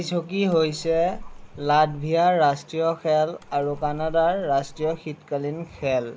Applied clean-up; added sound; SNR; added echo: none; Splash, splatter; 15 dB; none.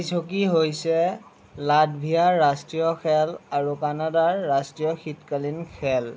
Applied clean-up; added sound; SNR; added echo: none; none; none; none.